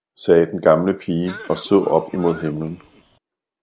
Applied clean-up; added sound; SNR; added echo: none; Cough; 20 dB; none.